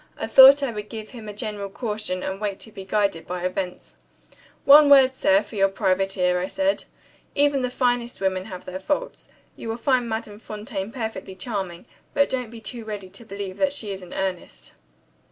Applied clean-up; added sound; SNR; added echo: none; none; none; none.